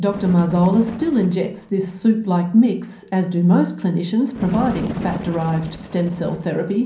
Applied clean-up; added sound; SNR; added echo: none; Bird; 15 dB; reverberation time 0.6 s.